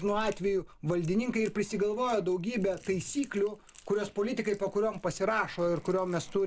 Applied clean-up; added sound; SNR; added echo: none; Squeak / Walk, footsteps + Crackle; 18 dB; none.